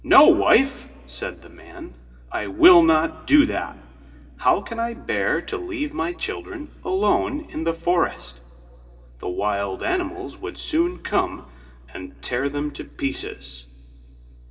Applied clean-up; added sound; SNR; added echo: none; none; none; reverberation time 1.9 s.